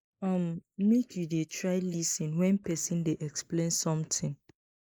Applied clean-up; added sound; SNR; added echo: neural mask model Resemble Enhance denoiser.